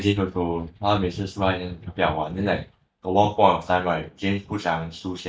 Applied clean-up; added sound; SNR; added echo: neural mask model DeepFilterNet 3.